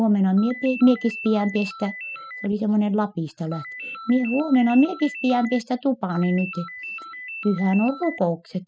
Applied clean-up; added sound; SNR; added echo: classical method spectral subtraction.